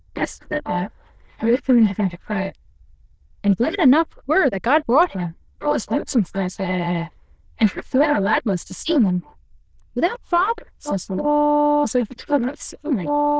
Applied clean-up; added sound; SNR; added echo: neural diffusion model UNIVERSE++.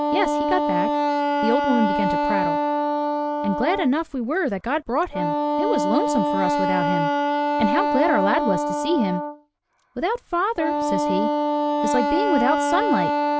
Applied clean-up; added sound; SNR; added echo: none; Wind instrument, woodwind instrument; -2 dB; none.